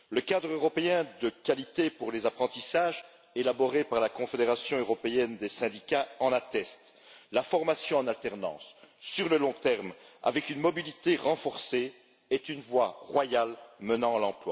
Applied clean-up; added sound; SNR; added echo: none; none; none; none.